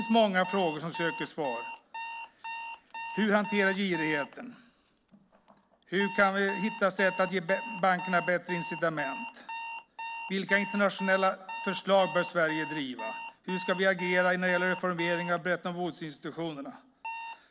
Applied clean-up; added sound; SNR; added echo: none; Alarm; 11 dB; none.